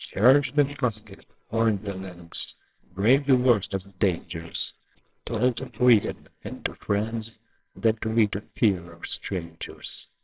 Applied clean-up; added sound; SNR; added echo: neural separator model SepFormer WHAMR!.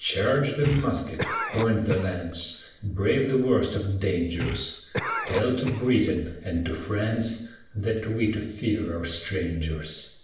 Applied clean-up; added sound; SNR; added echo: none; Cough; 7 dB; reverberation time 0.7 s.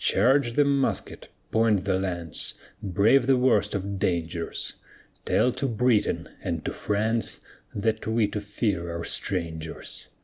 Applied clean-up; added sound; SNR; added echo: none; none; none; none.